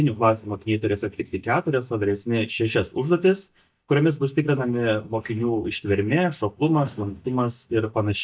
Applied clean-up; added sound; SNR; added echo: neural mask model DeepFilterNet 3.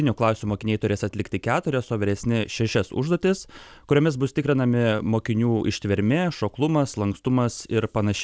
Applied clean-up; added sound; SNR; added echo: none; none; none; none.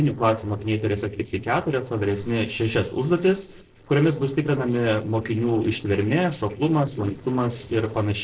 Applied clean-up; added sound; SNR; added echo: neural separator model SepFormer DNS4.